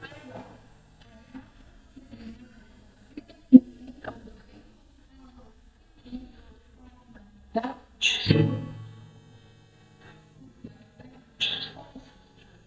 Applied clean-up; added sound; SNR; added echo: neural mask model DeepFilterNet 3.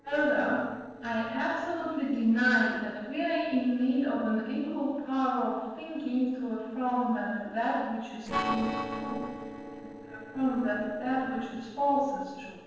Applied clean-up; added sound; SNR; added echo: neural separator model SepFormer DNS4.